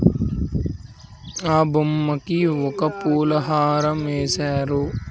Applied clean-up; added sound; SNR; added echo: none; none; none; none.